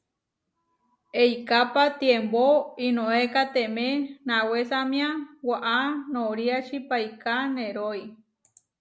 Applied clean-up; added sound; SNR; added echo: none; none; none; none.